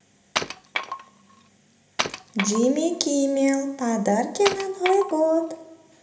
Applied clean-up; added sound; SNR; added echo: none; Wood; 8 dB; reverberation time 0.8 s.